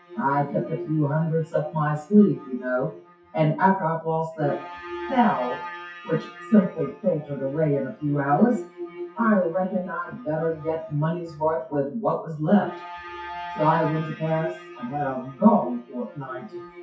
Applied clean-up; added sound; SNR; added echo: classical method WPE with log-MMSE.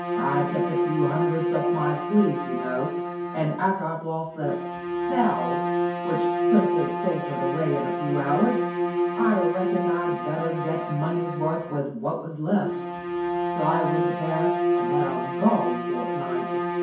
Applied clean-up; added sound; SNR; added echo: none; Bowed string instrument; 0 dB; reverberation time 0.6 s.